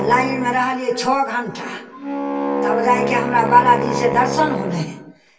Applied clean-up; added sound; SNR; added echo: none; Wind instrument, woodwind instrument; 5 dB; reverberation time 0.2 s.